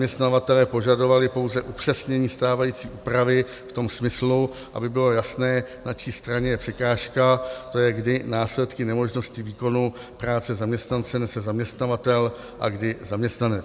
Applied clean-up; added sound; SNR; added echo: none; none; none; none.